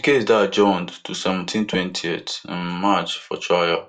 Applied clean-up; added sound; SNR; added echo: none; none; none; reverberation time 0.2 s.